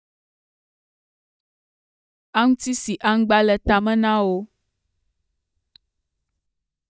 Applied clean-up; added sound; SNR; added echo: neural mask model DeepFilterNet 3.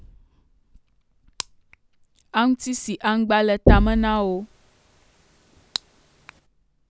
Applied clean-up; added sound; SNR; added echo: none; Knock; -2 dB; none.